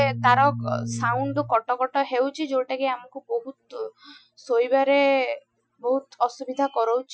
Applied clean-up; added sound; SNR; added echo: classical method Wiener filter.